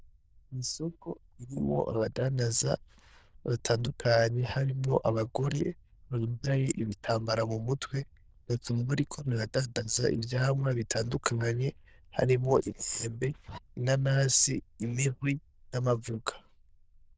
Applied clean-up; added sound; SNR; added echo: neural diffusion model UNIVERSE++.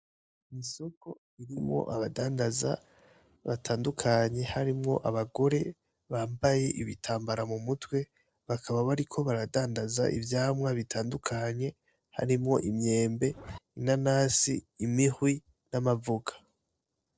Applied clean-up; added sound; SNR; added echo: neural separator model SepFormer DNS4.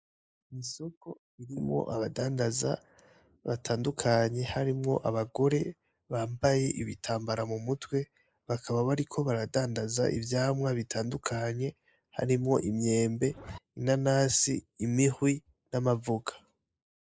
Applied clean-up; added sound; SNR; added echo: neural mask model Resemble Enhance denoiser.